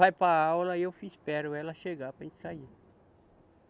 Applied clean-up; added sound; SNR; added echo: none; none; none; none.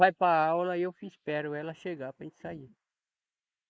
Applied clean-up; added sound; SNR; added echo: neural mask model Resemble Enhance denoiser.